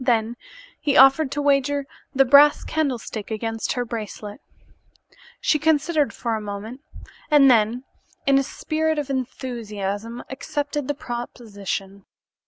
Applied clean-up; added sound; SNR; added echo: none; none; none; none.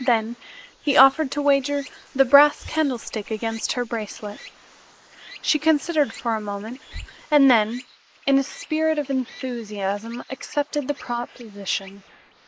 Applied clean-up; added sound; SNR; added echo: neural mask model Resemble Enhance denoiser.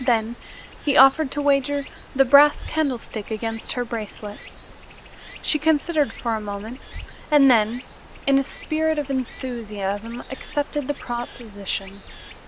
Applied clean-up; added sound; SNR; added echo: none; Stream; 17 dB; none.